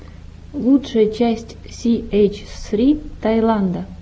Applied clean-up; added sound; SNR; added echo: none; none; none; none.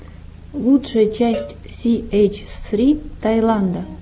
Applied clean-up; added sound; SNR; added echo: none; Cowbell + Piano; 17 dB; none.